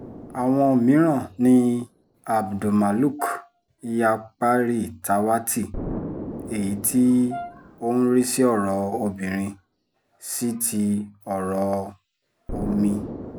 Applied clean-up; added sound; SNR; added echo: none; Explosion + Brass instrument; 15 dB; none.